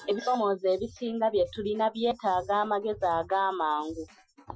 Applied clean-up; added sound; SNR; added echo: classical method Wiener filter.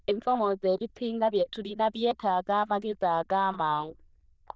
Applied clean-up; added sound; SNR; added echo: neural diffusion model UNIVERSE++.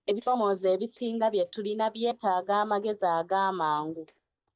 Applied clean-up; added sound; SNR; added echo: neural mask model DeepFilterNet 3.